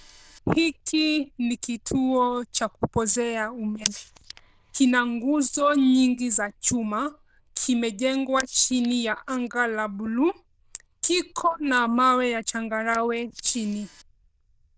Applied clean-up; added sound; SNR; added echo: neural diffusion model UNIVERSE++.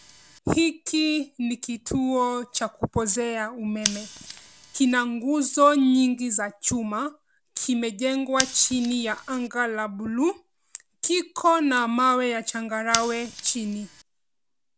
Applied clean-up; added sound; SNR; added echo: none; Scissors; 15 dB; none.